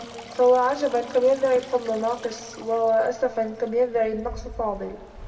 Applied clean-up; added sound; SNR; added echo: none; Stream; 19 dB; reverberation time 1.3 s.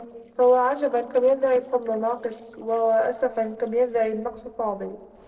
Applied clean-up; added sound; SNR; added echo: neural separator model SepFormer DNS4.